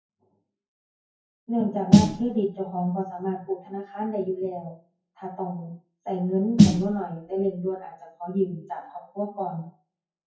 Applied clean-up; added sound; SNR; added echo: classical method WPE with log-MMSE.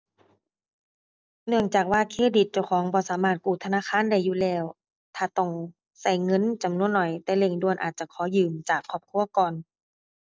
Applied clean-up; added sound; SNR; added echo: none; none; none; none.